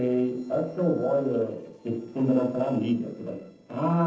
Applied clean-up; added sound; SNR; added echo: neural separator model SepFormer DNS4.